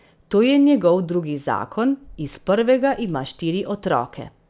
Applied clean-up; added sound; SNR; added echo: none; none; none; none.